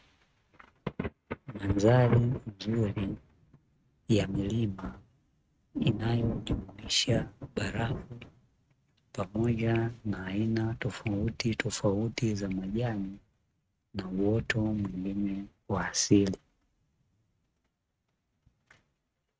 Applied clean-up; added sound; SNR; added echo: neural mask model RNNoise.